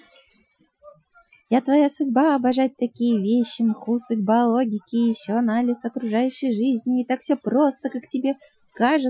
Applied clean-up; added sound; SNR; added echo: classical method Wiener filter.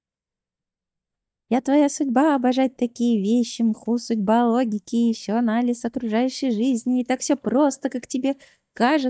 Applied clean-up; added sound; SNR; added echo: neural mask model DeepFilterNet 3.